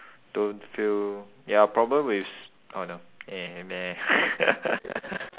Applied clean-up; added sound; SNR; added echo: none; none; none; none.